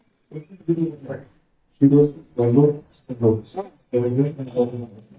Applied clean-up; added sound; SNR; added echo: neural mask model DeepFilterNet 3.